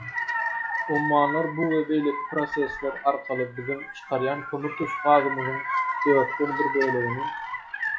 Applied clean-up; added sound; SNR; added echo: classical method log-MMSE.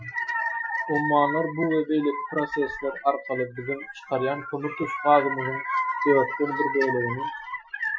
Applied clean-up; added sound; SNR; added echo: classical method Wiener filter.